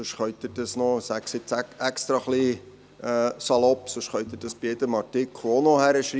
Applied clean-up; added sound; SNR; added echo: none; none; none; none.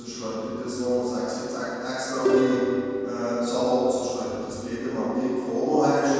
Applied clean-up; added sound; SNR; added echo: none; Plucked string instrument; 1 dB; reverberation time 2.1 s.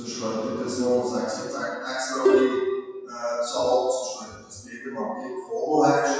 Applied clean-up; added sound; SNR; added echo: classical method WPE with log-MMSE.